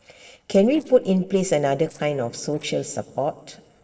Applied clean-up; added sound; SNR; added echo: neural separator model SepFormer DNS4.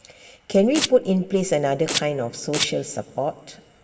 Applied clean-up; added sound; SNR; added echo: none; Domestic sounds, home sounds; 6 dB; reverberation time 1.5 s.